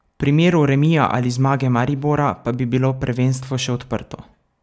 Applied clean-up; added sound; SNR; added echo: none; none; none; none.